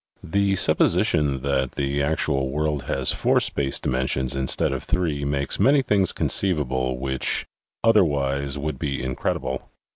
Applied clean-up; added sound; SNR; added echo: none; none; none; none.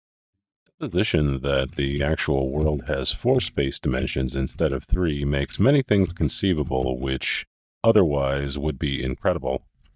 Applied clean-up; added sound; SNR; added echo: neural mask model DeepFilterNet 3.